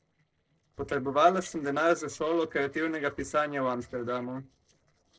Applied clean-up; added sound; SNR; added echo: neural separator model SepFormer DNS4.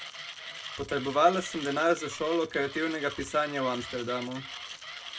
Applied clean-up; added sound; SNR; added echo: none; Mechanisms; 12 dB; reverberation time 0.2 s.